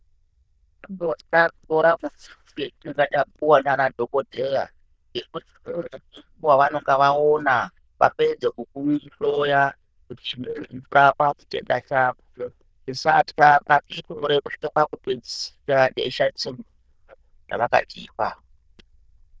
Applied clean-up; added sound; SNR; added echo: neural diffusion model UNIVERSE++.